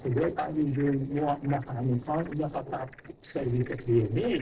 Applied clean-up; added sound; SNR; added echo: neural separator model SepFormer DNS4.